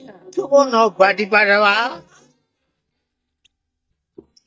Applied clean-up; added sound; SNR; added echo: neural mask model DeepFilterNet 3.